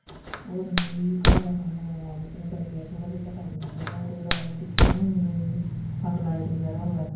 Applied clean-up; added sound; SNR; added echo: none; Fire; -1 dB; reverberation time 0.9 s.